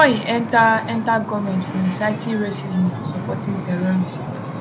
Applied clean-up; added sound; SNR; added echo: none; Wind / Ocean; 8 dB; none.